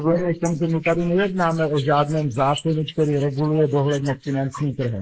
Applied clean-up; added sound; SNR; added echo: neural mask model Resemble Enhance denoiser.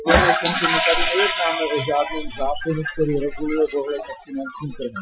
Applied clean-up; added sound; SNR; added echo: classical method Wiener filter.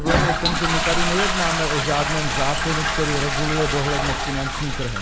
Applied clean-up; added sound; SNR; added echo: none; Toilet flush; -3 dB; none.